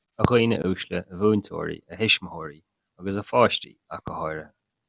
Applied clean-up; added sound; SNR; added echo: none; none; none; none.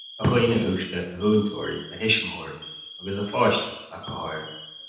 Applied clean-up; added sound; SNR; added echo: none; Alarm; 16 dB; reverberation time 0.9 s.